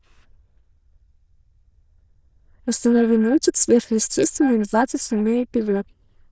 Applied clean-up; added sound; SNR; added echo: neural diffusion model UNIVERSE++.